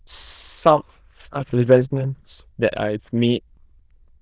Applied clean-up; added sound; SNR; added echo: neural diffusion model UNIVERSE++.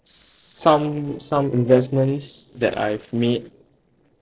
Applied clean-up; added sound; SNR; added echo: neural separator model SepFormer DNS4.